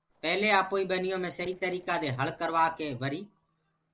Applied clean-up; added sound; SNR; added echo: neural separator model SepFormer DNS4.